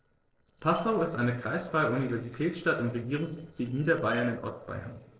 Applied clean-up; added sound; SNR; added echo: neural separator model SepFormer DNS4.